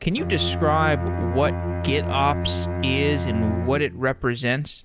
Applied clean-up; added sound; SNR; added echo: none; Bowed string instrument; 3 dB; none.